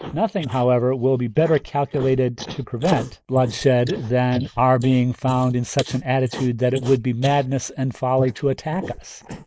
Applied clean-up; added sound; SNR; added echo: neural mask model Resemble Enhance denoiser.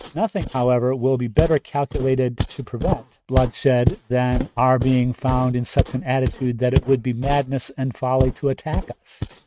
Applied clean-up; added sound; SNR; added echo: neural mask model RNNoise.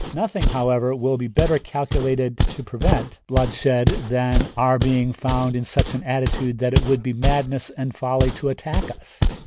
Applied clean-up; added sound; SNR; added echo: none; Walk, footsteps; 1 dB; none.